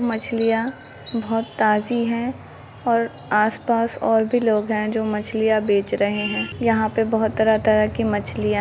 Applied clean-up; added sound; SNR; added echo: none; Bird vocalization, bird call, bird song; 2 dB; none.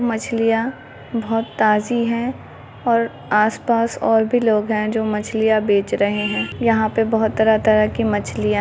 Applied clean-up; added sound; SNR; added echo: none; none; none; none.